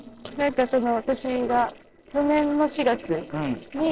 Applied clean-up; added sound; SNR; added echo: neural separator model SepFormer DNS4.